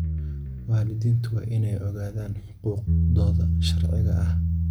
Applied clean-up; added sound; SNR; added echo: none; Bass guitar; -2 dB; none.